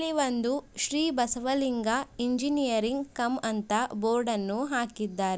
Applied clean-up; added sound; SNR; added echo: none; none; none; none.